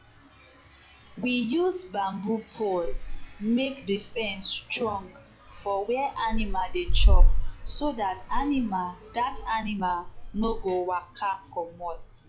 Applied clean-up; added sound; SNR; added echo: classical method log-MMSE.